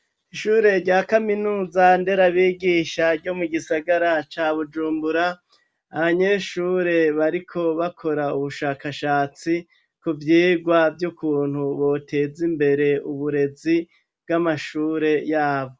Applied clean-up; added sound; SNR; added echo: none; none; none; none.